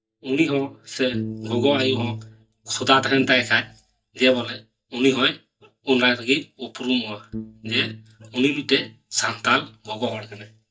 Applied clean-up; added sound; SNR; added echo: neural mask model DeepFilterNet 3.